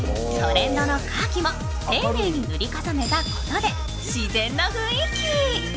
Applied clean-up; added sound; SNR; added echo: none; none; none; none.